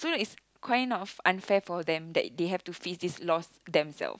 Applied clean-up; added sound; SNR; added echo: none; none; none; none.